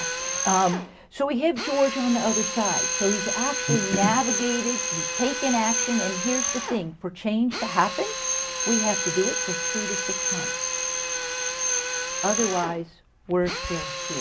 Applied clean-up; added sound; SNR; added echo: none; Drill; 2 dB; none.